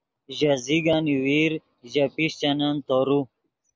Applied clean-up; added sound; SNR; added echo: none; none; none; none.